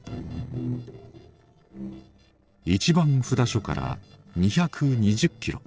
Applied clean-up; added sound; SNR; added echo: neural separator model SepFormer DNS4.